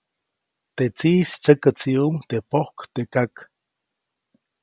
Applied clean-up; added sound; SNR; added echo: none; none; none; none.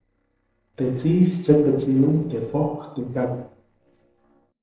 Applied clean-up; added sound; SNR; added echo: neural separator model SepFormer DNS4.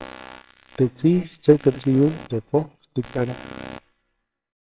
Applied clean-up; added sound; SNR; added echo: neural separator model SepFormer WHAMR!.